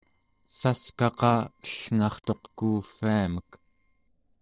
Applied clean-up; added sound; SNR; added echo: neural separator model SepFormer DNS4.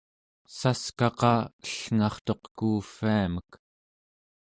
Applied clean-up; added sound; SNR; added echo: none; none; none; none.